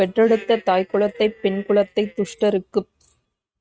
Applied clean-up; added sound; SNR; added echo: neural mask model RNNoise.